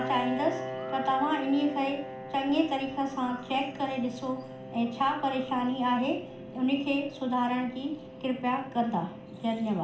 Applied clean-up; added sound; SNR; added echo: none; Piano; 11 dB; reverberation time 0.4 s.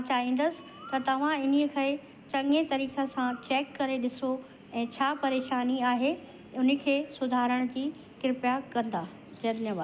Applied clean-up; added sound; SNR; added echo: none; none; none; none.